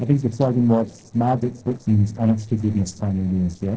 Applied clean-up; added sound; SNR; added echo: neural separator model SepFormer DNS4.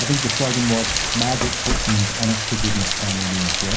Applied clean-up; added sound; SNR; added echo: none; Rain; -1 dB; reverberation time 0.5 s.